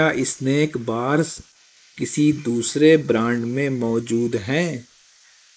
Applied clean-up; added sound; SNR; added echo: neural mask model Resemble Enhance denoiser.